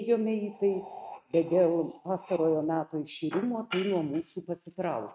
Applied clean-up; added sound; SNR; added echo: neural mask model RNNoise.